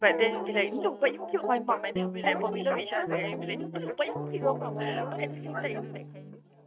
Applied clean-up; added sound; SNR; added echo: neural mask model DeepFilterNet 3.